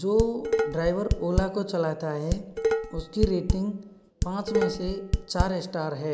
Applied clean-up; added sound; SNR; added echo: none; Dishes, pots, and pans; 0 dB; none.